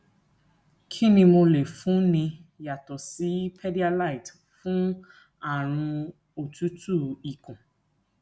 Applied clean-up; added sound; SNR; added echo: none; none; none; none.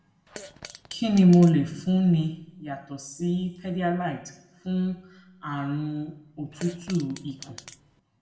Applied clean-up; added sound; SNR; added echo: none; Fart; 19 dB; reverberation time 0.7 s.